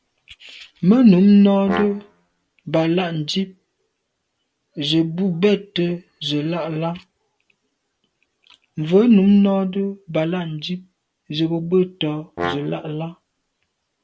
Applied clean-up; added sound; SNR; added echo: none; Brass instrument; 11 dB; none.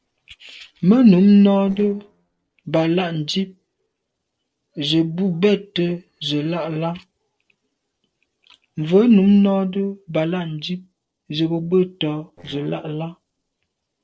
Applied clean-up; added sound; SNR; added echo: neural separator model SepFormer DNS4.